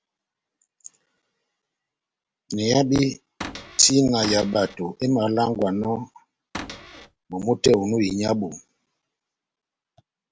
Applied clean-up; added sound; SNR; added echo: none; Cupboard open or close / Door; 12 dB; none.